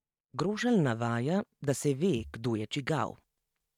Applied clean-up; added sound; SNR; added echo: neural mask model RNNoise.